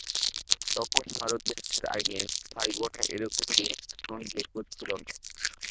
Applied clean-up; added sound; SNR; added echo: neural diffusion model UNIVERSE++.